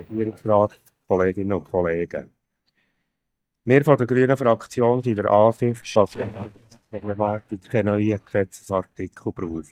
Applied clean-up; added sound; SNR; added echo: neural mask model DeepFilterNet 3.